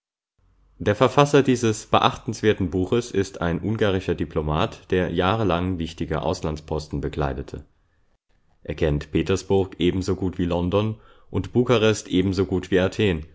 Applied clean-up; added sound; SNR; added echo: none; none; none; none.